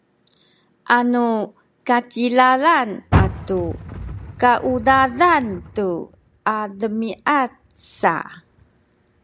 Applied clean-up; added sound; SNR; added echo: none; Car; 9 dB; none.